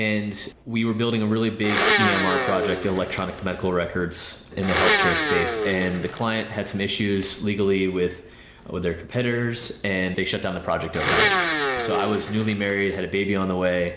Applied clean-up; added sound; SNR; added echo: none; Domestic sounds, home sounds; 0 dB; none.